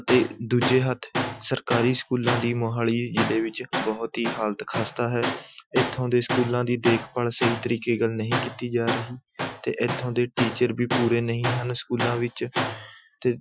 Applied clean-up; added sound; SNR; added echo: classical method Wiener filter.